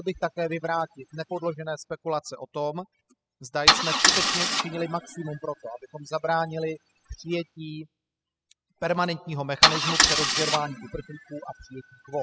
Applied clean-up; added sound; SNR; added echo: classical method spectral subtraction.